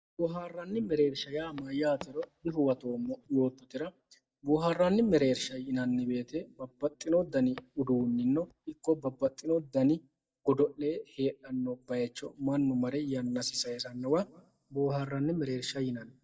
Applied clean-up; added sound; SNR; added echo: neural mask model DeepFilterNet 3.